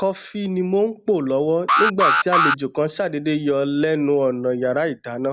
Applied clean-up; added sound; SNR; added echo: none; Alarm; -1 dB; none.